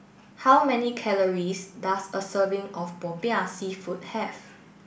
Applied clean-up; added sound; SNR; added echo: none; none; none; none.